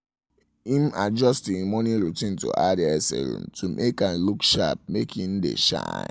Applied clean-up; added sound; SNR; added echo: none; none; none; none.